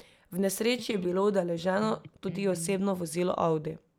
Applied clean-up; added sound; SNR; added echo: none; Electric guitar; 14 dB; none.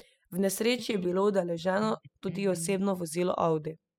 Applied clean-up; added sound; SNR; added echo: classical method spectral subtraction.